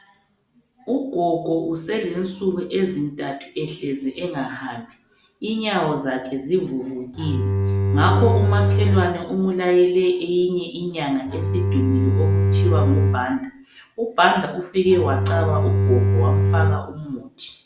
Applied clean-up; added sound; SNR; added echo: none; Bowed string instrument; -4 dB; none.